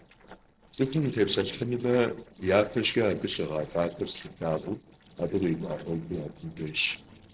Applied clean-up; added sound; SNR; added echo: neural separator model SepFormer DNS4.